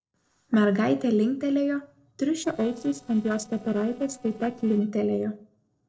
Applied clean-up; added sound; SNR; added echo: neural separator model SepFormer DNS4.